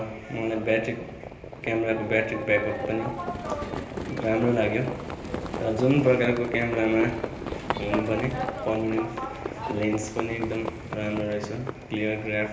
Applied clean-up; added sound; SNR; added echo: none; Livestock, farm animals, working animals; 7 dB; reverberation time 1.4 s.